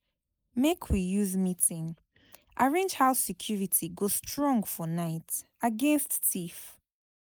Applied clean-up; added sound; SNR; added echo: neural mask model Resemble Enhance denoiser.